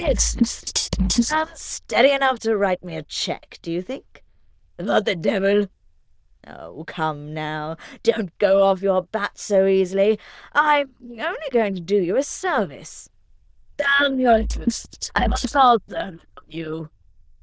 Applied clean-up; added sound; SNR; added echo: neural diffusion model UNIVERSE++.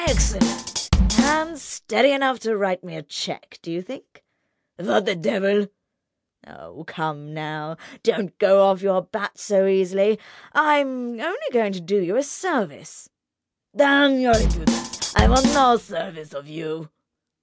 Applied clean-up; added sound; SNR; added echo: none; Drum kit; -1 dB; none.